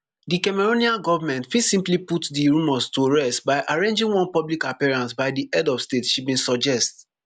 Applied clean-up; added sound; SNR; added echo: none; none; none; none.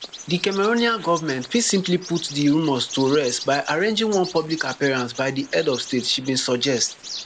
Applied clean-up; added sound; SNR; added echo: neural mask model Resemble Enhance denoiser.